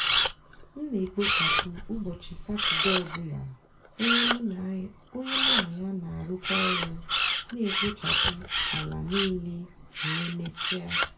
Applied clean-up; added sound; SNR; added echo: none; Camera; -3 dB; reverberation time 0.2 s.